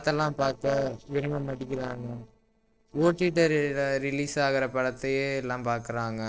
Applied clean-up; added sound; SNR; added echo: neural separator model SepFormer DNS4.